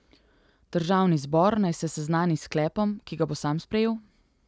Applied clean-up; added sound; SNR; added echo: none; none; none; none.